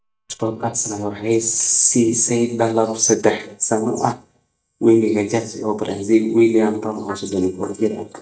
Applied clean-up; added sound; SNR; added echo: neural mask model DeepFilterNet 3.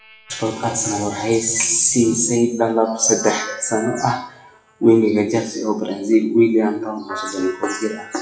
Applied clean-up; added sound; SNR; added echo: classical method WPE with log-MMSE.